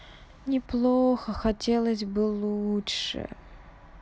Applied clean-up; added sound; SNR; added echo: none; none; none; none.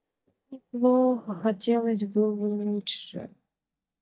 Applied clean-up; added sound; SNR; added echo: neural mask model DeepFilterNet 3.